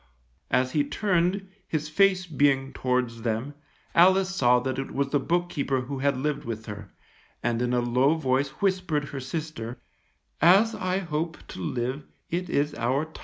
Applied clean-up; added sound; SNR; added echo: none; none; none; none.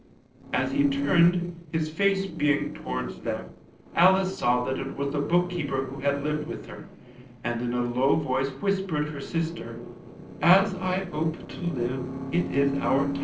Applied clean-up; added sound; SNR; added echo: neural separator model SepFormer DNS4.